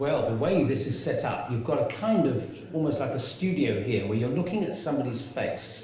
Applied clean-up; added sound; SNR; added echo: none; none; none; reverberation time 0.9 s.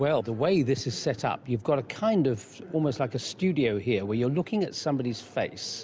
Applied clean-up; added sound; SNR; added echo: none; none; none; none.